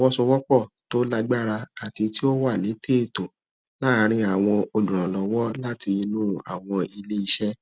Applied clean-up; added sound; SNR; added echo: none; none; none; none.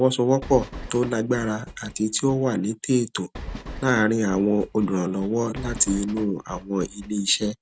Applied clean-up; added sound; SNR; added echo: none; Train; 15 dB; none.